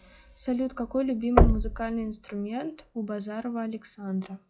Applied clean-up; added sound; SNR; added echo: classical method log-MMSE.